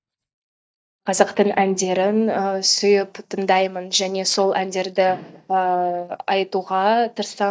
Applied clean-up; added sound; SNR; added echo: neural mask model DeepFilterNet 3.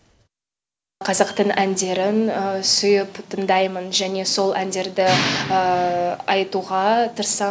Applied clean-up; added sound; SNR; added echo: none; none; none; none.